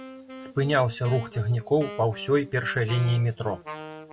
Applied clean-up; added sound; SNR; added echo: none; Wind instrument, woodwind instrument; 15 dB; none.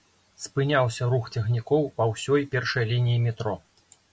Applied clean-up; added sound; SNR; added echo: none; none; none; none.